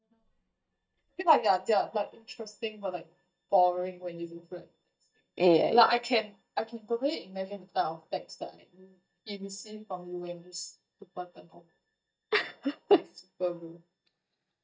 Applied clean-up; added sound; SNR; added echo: neural mask model DeepFilterNet 3.